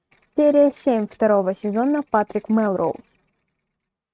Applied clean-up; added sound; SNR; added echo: neural mask model RNNoise.